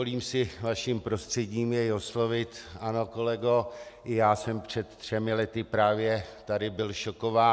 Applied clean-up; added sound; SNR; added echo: none; none; none; none.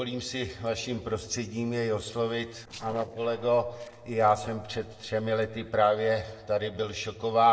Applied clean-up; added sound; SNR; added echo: neural separator model SepFormer DNS4.